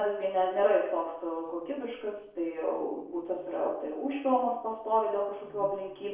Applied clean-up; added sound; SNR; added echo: neural separator model SepFormer DNS4.